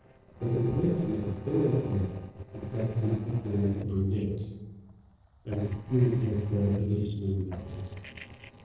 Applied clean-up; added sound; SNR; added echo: neural separator model SepFormer DNS4.